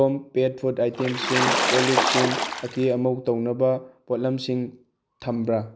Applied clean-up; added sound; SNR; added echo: none; Water / Splash, splatter; -1 dB; none.